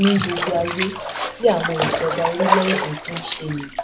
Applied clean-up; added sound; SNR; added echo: none; Bathtub (filling or washing); 1 dB; none.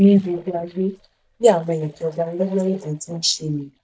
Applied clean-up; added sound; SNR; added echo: neural mask model DeepFilterNet 3.